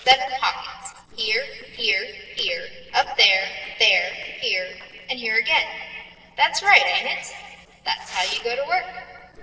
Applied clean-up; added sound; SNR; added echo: neural separator model SepFormer DNS4.